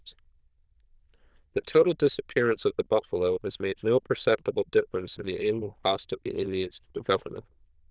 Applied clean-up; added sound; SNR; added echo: neural diffusion model UNIVERSE++.